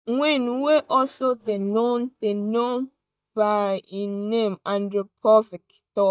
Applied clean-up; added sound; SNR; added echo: neural mask model DeepFilterNet 3.